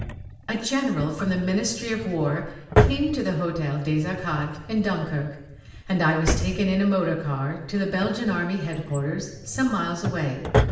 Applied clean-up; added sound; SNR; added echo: none; Drawer open or close; 4 dB; reverberation time 0.8 s.